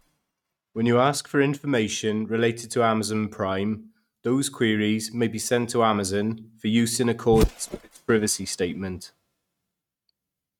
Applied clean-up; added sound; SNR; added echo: neural mask model RNNoise.